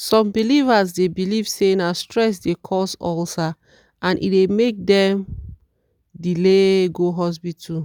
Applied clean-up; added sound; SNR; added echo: none; none; none; none.